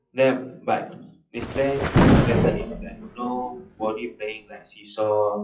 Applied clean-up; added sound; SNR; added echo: classical method WPE with log-MMSE.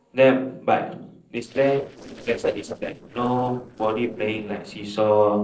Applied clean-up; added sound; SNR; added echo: neural separator model SepFormer DNS4.